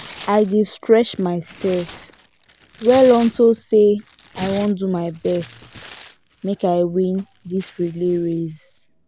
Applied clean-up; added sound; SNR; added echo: none; Tearing; 19 dB; none.